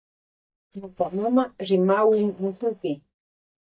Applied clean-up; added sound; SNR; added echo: neural mask model DeepFilterNet 3.